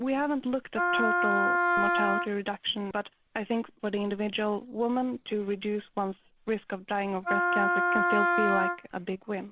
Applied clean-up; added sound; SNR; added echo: none; Wind instrument, woodwind instrument; -4 dB; none.